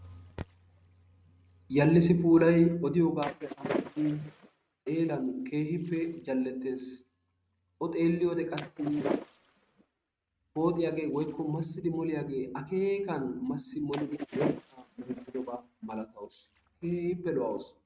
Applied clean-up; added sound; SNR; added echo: neural mask model RNNoise.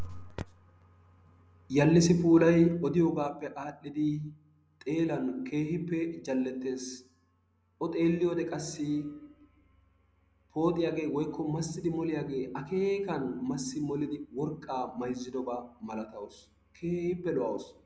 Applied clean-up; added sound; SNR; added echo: none; none; none; none.